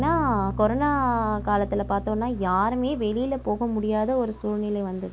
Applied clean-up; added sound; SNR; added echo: none; Bass guitar; 11 dB; none.